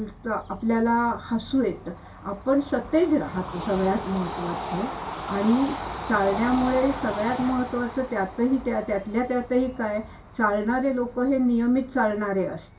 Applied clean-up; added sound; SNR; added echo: none; Train / Bird vocalization, bird call, bird song; 11 dB; reverberation time 0.2 s.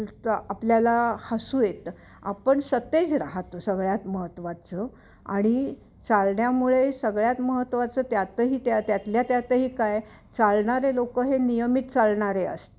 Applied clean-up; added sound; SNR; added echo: none; none; none; none.